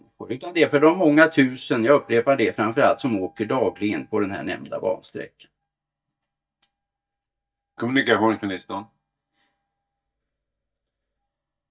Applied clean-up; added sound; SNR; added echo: neural mask model DeepFilterNet 3.